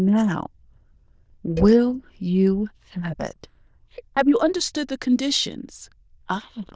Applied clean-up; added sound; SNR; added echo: neural diffusion model UNIVERSE++.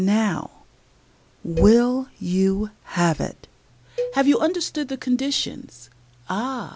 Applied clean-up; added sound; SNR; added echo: none; Cowbell; 12 dB; none.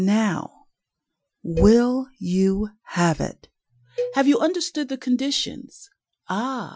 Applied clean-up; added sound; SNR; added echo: classical method Wiener filter.